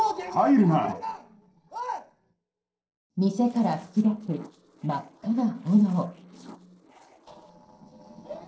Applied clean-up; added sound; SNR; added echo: neural separator model SepFormer DNS4.